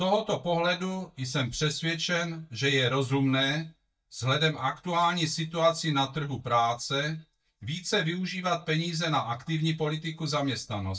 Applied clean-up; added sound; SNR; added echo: neural mask model DeepFilterNet 3.